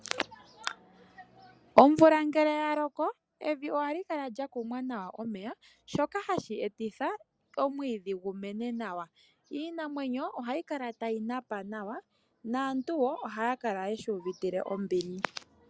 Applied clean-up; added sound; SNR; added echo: none; none; none; none.